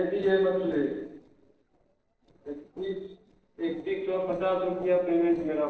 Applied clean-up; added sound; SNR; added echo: neural separator model SepFormer DNS4.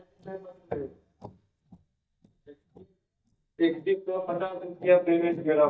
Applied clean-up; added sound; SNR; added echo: neural mask model DeepFilterNet 3.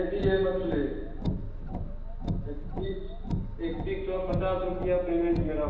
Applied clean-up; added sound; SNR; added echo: none; Car; 2 dB; reverberation time 0.9 s.